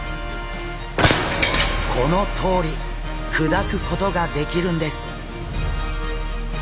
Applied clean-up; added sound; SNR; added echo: none; Bowed string instrument; 13 dB; none.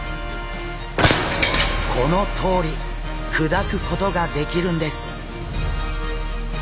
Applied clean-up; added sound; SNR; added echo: none; none; none; none.